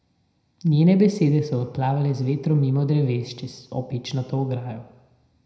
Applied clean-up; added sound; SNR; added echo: none; none; none; reverberation time 0.7 s.